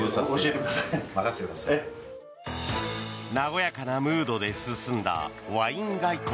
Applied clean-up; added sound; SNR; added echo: none; none; none; none.